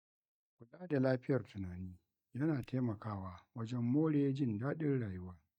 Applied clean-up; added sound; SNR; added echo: neural mask model DeepFilterNet 3.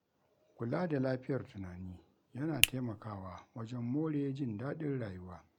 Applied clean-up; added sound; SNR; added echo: none; Finger snapping; -4 dB; none.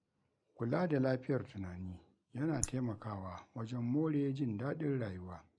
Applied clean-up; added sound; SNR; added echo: neural mask model Resemble Enhance denoiser.